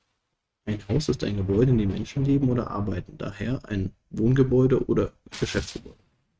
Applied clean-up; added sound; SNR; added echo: neural mask model RNNoise.